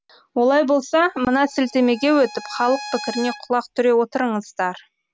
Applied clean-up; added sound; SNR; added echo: none; Bowed string instrument; 16 dB; none.